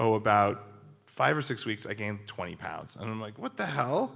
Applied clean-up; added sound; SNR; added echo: none; none; none; none.